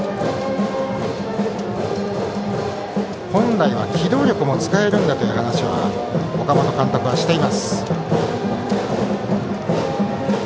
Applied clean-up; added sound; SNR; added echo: none; none; none; none.